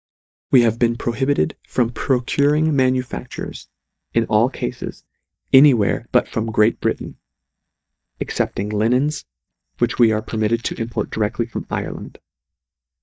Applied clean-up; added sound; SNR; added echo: neural mask model DeepFilterNet 3.